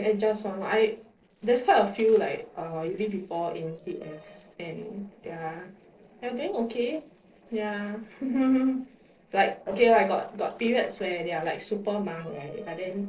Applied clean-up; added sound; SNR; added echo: neural separator model SepFormer DNS4.